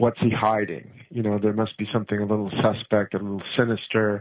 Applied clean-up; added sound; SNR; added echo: none; none; none; none.